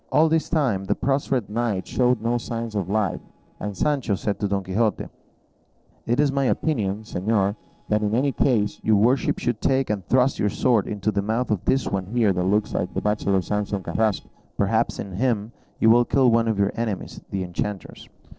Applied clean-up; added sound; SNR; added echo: neural separator model SepFormer DNS4.